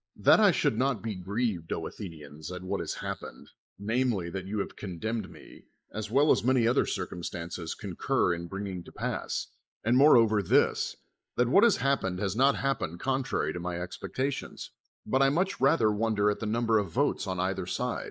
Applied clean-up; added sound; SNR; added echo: neural mask model Resemble Enhance denoiser.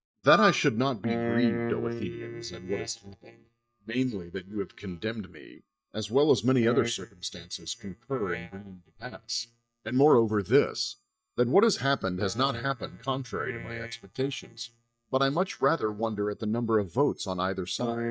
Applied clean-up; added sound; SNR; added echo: neural mask model DeepFilterNet 3.